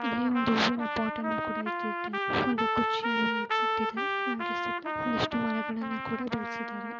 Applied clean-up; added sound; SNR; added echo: none; Trumpet; -1 dB; none.